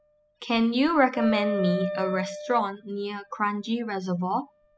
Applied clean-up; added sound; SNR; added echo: classical method spectral subtraction.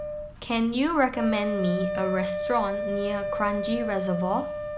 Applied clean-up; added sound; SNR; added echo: none; Wind instrument, woodwind instrument; 4 dB; none.